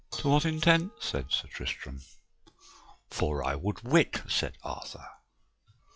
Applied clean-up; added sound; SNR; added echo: classical method log-MMSE.